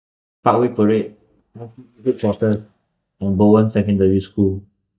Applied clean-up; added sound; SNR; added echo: neural mask model DeepFilterNet 3.